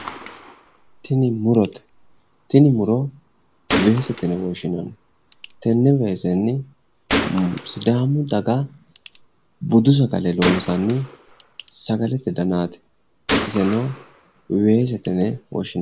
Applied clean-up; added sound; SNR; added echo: none; Gunshot, gunfire; 10 dB; none.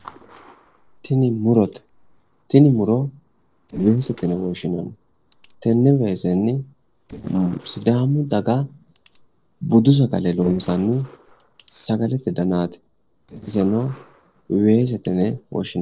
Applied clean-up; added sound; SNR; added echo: neural separator model SepFormer DNS4.